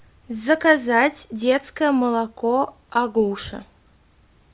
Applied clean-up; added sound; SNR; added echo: none; none; none; none.